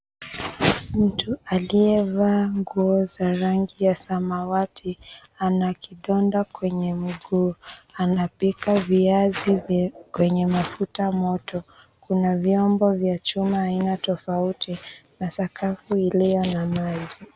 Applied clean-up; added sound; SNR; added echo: none; none; none; none.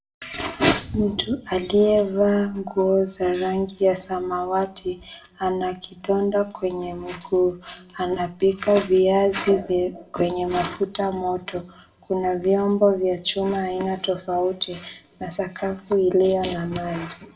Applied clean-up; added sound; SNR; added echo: none; none; none; reverberation time 0.4 s.